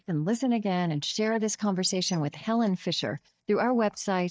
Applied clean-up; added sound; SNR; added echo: neural mask model DeepFilterNet 3.